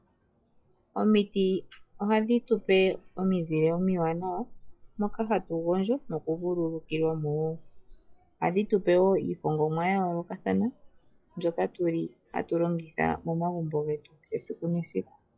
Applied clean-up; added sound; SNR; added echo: classical method log-MMSE.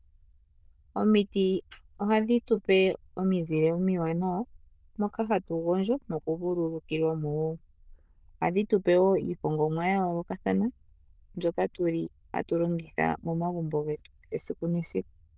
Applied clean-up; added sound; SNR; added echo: neural diffusion model UNIVERSE++.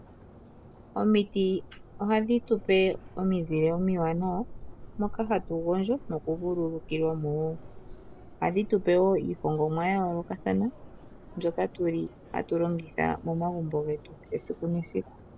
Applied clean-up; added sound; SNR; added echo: none; Subway, metro, underground; 15 dB; none.